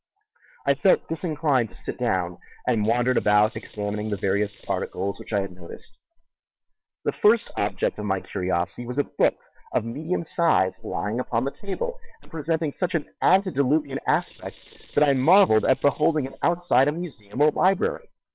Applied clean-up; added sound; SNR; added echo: neural separator model SepFormer WHAM!.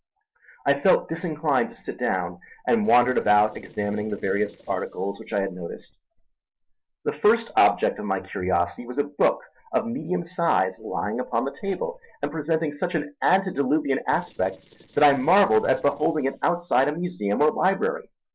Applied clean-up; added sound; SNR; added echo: neural separator model SepFormer DNS4.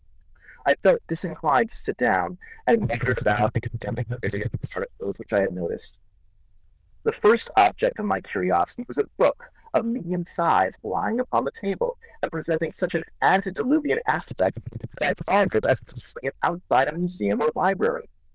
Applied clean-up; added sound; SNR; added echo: neural diffusion model UNIVERSE++.